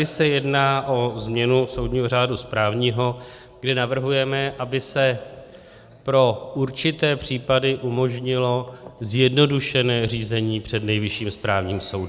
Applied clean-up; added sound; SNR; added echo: none; none; none; none.